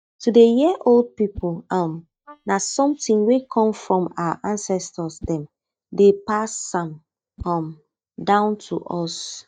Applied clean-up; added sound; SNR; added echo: neural mask model DeepFilterNet 3.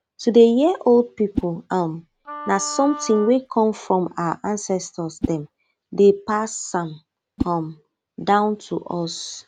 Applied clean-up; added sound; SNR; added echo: none; Wind instrument, woodwind instrument + Whoosh, swoosh, swish; 14 dB; none.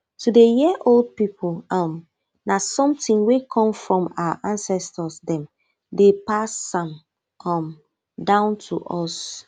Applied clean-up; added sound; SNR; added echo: none; none; none; none.